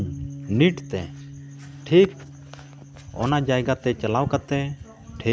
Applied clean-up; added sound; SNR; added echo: none; Bass guitar; 16 dB; none.